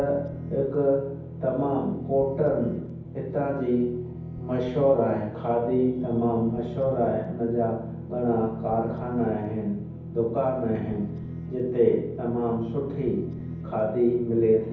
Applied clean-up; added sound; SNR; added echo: none; Guitar; 10 dB; reverberation time 0.9 s.